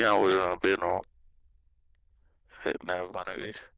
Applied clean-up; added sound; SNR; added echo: neural diffusion model UNIVERSE++.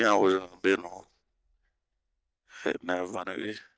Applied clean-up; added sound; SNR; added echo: neural mask model DeepFilterNet 3.